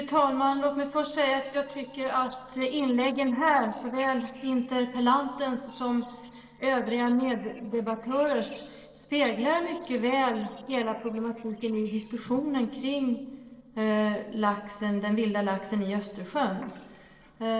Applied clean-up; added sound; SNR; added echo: neural separator model SepFormer DNS4.